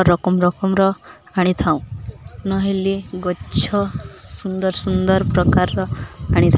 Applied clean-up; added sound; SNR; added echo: none; none; none; none.